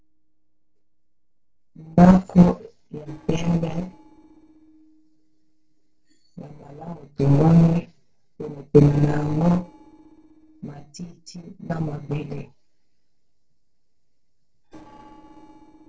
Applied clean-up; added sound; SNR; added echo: neural separator model SepFormer DNS4.